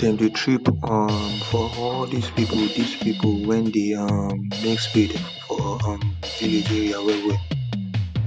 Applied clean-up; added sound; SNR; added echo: none; Drum kit; 4 dB; none.